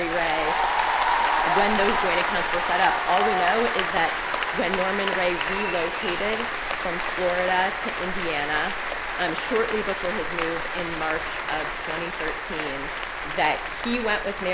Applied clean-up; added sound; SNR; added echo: none; Applause / Cheering; -1 dB; none.